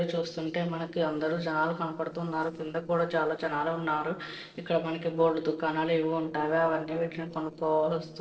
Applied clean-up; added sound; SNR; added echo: neural separator model SepFormer DNS4.